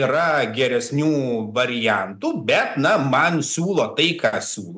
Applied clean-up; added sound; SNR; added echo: none; none; none; none.